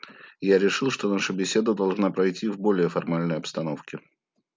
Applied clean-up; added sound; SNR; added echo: none; none; none; none.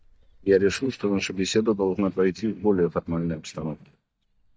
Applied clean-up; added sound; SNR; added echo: neural mask model DeepFilterNet 3.